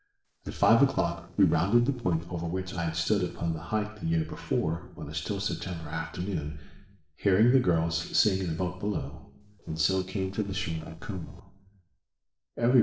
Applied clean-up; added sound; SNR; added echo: neural separator model SepFormer DNS4.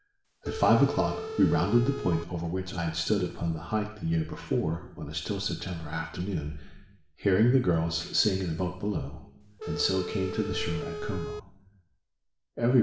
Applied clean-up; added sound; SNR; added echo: none; Telephone; 8 dB; reverberation time 0.8 s.